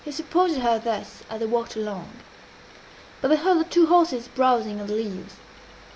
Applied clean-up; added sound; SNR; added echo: none; none; none; none.